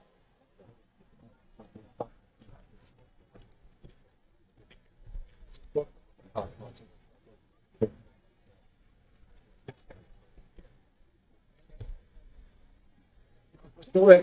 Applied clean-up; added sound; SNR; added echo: neural mask model DeepFilterNet 3.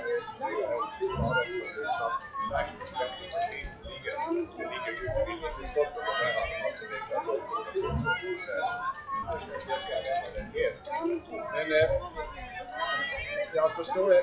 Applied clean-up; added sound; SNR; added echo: classical method WPE with log-MMSE.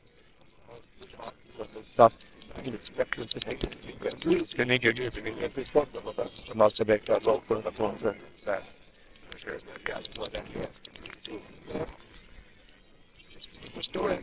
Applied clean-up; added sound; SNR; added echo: neural separator model SepFormer WHAMR!.